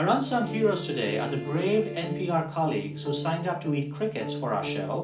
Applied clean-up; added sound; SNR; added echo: none; Bowed string instrument; 13 dB; reverberation time 0.4 s.